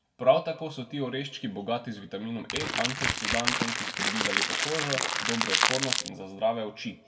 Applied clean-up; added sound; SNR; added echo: none; Crackle; -3 dB; reverberation time 1.1 s.